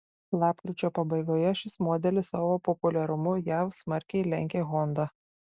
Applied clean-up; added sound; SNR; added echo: none; none; none; none.